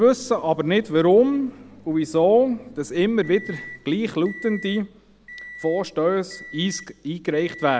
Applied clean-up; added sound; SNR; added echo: none; Microwave oven; 20 dB; none.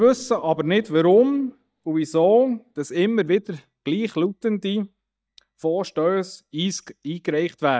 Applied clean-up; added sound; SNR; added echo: neural mask model DeepFilterNet 3.